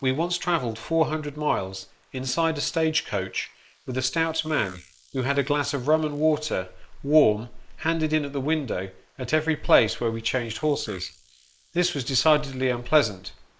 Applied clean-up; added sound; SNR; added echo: neural mask model Resemble Enhance denoiser.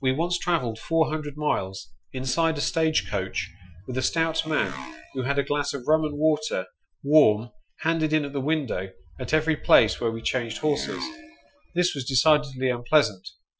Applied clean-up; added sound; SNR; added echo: classical method Wiener filter.